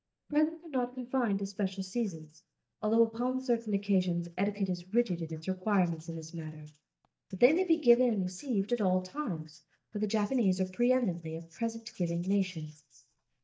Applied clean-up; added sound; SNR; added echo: neural mask model DeepFilterNet 3.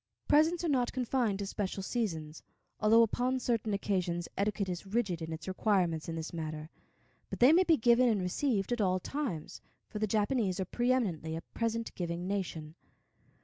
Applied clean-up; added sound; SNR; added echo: none; none; none; none.